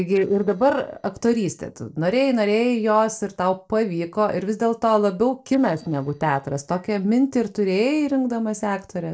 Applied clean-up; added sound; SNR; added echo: neural separator model SepFormer DNS4.